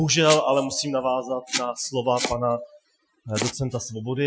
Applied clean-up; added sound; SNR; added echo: classical method Wiener filter.